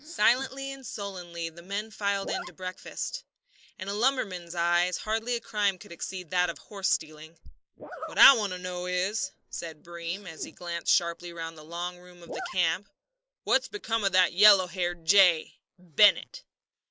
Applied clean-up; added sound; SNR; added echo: neural mask model Resemble Enhance denoiser.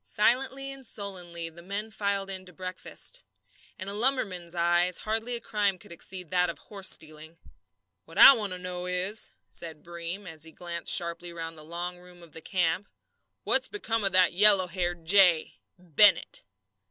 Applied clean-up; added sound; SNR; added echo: none; none; none; none.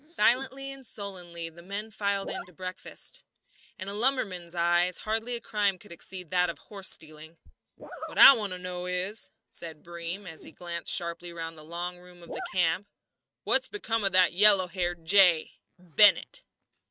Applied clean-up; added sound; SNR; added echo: neural mask model RNNoise.